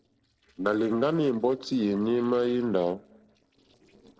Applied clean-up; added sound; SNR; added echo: neural separator model SepFormer DNS4.